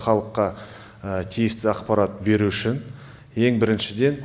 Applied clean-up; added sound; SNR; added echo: none; none; none; none.